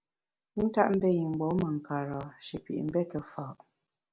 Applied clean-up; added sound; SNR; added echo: none; none; none; none.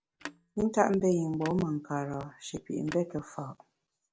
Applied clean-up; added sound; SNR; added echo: none; Telephone; 19 dB; none.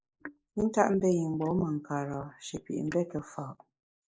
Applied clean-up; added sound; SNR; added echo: neural mask model Resemble Enhance denoiser.